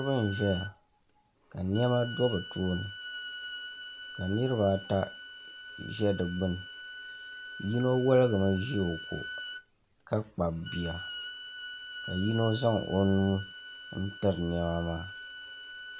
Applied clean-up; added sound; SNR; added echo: none; Bowed string instrument; 12 dB; none.